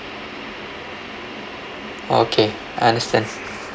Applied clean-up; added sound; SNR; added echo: none; none; none; none.